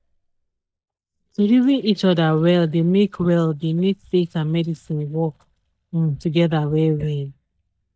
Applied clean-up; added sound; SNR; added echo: neural mask model DeepFilterNet 3.